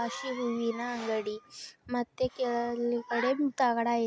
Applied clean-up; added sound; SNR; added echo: none; Cough; 18 dB; none.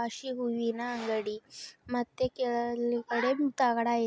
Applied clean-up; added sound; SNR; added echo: none; none; none; none.